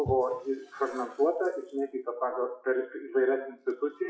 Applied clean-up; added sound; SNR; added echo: classical method WPE with log-MMSE.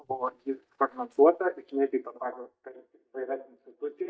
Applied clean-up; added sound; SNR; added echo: neural mask model DeepFilterNet 3.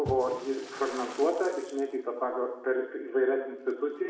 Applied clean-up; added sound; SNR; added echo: none; Splash, splatter; 16 dB; reverberation time 0.8 s.